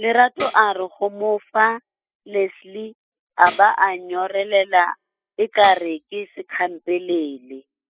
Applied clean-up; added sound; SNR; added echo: classical method spectral subtraction.